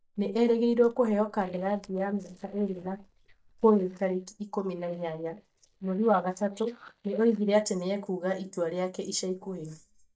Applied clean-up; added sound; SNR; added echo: neural mask model DeepFilterNet 3.